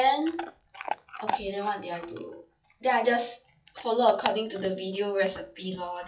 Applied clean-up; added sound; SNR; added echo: classical method WPE with log-MMSE.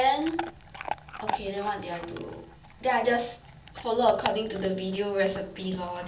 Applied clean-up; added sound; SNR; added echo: none; Chewing, mastication / Dog; 11 dB; reverberation time 0.3 s.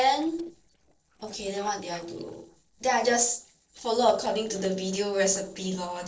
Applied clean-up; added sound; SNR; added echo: neural separator model SepFormer DNS4.